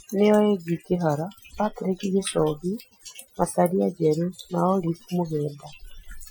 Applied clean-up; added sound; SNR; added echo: classical method Wiener filter.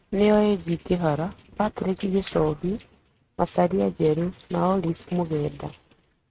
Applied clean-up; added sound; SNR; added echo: neural mask model RNNoise.